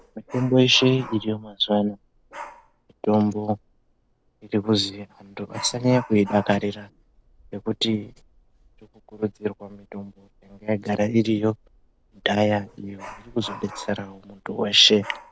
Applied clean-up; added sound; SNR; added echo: none; Dog; 20 dB; none.